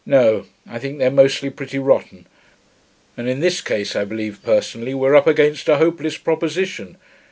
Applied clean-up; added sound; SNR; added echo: none; none; none; none.